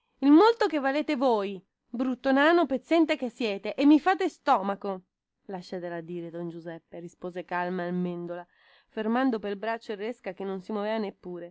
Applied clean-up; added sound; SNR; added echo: none; none; none; none.